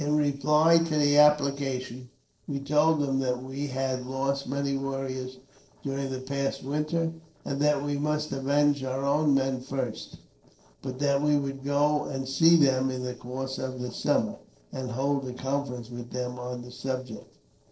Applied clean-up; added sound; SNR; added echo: neural separator model SepFormer DNS4.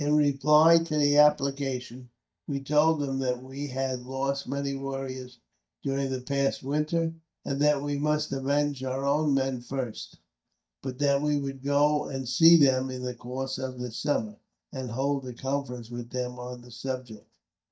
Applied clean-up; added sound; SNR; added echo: neural mask model DeepFilterNet 3.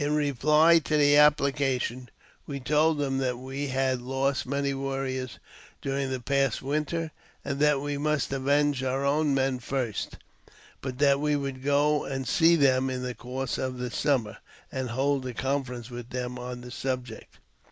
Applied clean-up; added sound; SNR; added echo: none; none; none; none.